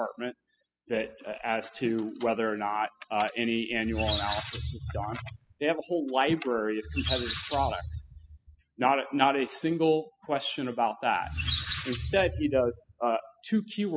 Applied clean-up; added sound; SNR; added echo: classical method spectral subtraction.